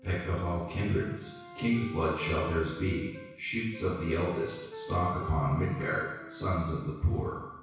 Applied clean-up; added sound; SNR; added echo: none; Wind instrument, woodwind instrument; 16 dB; reverberation time 1.1 s.